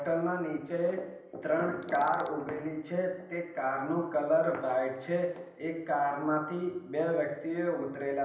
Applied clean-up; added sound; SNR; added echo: none; Alarm; 14 dB; reverberation time 0.9 s.